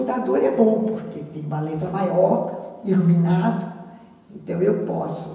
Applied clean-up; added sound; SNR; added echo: none; none; none; reverberation time 1.0 s.